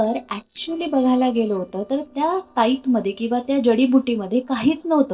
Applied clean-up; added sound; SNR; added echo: neural separator model SepFormer DNS4.